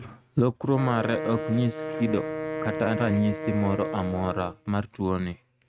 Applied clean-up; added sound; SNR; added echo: neural mask model RNNoise.